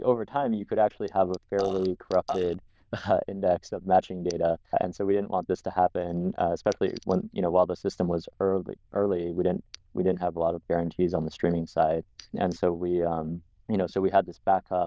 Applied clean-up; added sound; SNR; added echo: neural diffusion model UNIVERSE++.